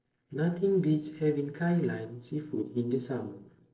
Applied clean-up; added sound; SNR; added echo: neural separator model SepFormer DNS4.